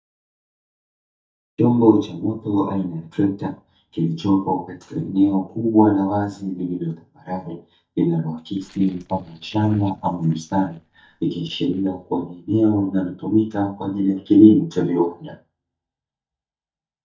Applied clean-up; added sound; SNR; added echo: neural mask model DeepFilterNet 3.